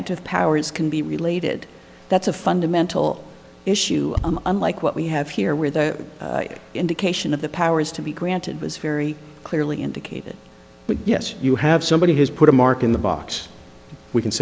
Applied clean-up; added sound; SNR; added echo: none; none; none; none.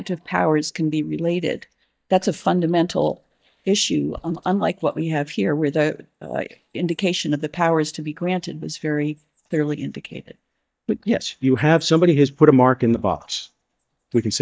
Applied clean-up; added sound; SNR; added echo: neural mask model DeepFilterNet 3.